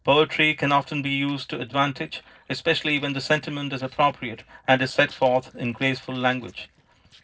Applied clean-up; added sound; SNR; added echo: neural separator model SepFormer DNS4.